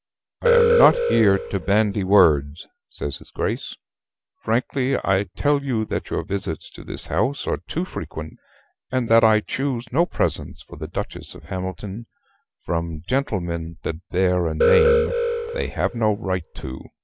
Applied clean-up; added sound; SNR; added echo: none; Alarm; -1 dB; none.